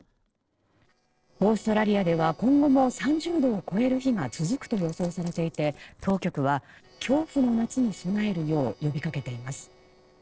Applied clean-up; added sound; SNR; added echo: neural separator model SepFormer DNS4.